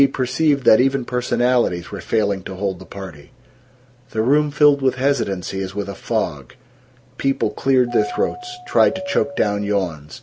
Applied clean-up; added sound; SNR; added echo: none; Doorbell; 11 dB; none.